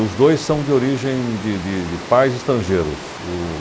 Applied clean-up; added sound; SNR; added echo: none; Water; 13 dB; none.